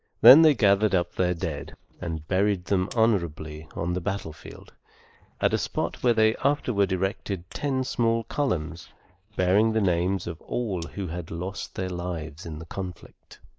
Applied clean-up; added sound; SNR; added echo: neural mask model Resemble Enhance denoiser.